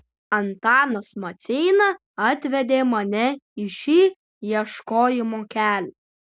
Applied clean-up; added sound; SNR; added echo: none; none; none; none.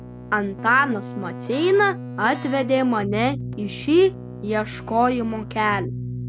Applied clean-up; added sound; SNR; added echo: none; Keyboard (musical); 10 dB; none.